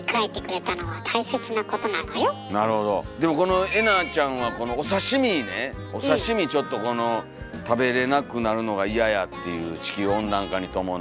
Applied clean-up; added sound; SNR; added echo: none; Screech; 12 dB; none.